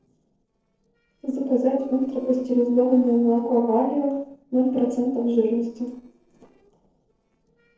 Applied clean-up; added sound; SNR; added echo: neural separator model SepFormer DNS4.